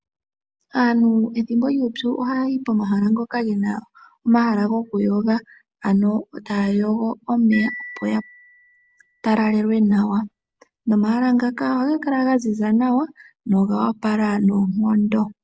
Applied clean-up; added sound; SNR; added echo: none; Marimba, xylophone; 18 dB; none.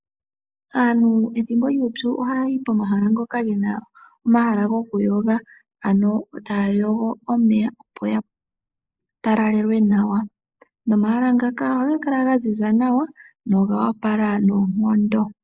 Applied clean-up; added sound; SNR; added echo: neural mask model Resemble Enhance denoiser.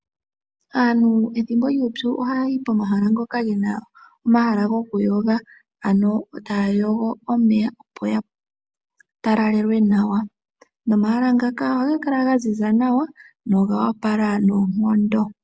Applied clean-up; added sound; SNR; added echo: none; none; none; none.